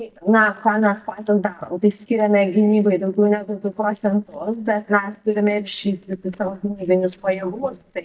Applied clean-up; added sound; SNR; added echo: neural mask model DeepFilterNet 3.